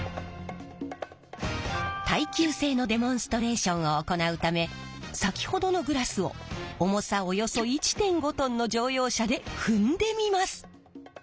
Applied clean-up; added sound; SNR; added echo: none; Guitar; 16 dB; none.